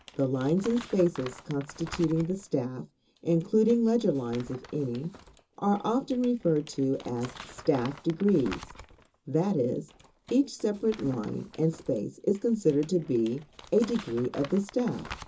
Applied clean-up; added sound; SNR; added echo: none; Crumpling, crinkling; 19 dB; reverberation time 0.2 s.